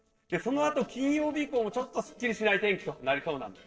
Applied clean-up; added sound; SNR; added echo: neural separator model SepFormer DNS4.